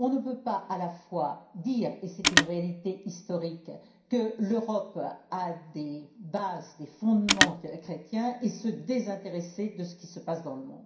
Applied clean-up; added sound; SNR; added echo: none; Telephone; 0 dB; reverberation time 0.5 s.